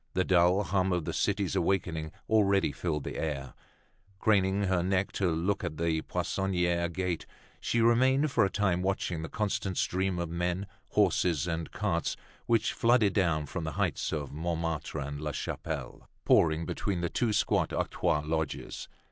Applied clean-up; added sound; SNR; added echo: none; none; none; none.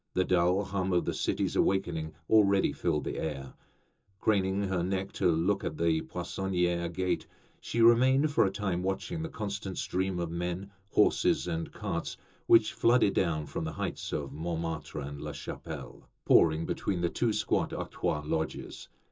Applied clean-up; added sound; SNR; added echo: none; none; none; reverberation time 0.2 s.